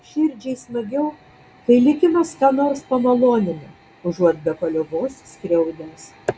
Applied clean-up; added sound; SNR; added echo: none; none; none; none.